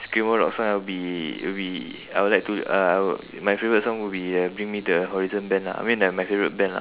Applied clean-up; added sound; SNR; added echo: none; none; none; none.